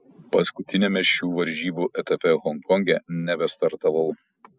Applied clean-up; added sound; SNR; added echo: none; none; none; none.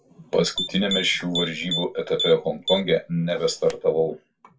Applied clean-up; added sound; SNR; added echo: none; Typing; 8 dB; reverberation time 0.2 s.